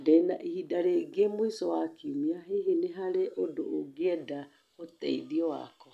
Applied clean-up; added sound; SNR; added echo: none; none; none; none.